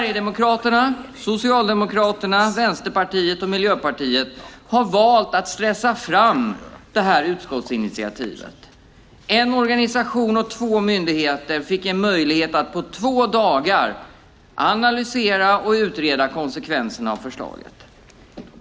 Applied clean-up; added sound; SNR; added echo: none; none; none; none.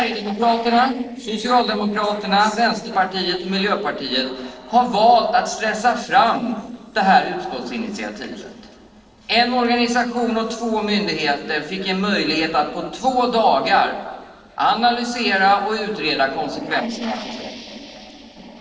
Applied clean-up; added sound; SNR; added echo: neural separator model SepFormer DNS4.